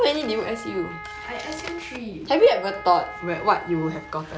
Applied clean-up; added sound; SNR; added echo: none; Wind instrument, woodwind instrument; 15 dB; none.